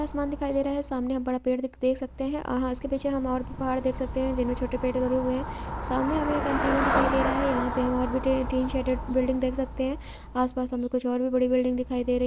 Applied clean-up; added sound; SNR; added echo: none; Traffic noise, roadway noise / Bicycle; 6 dB; none.